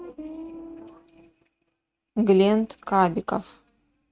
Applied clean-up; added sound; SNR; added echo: neural mask model RNNoise.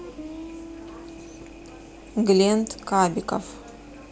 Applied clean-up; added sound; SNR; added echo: none; Guitar; 18 dB; none.